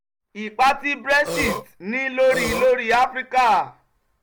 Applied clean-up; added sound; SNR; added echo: none; Burping, eructation; 6 dB; none.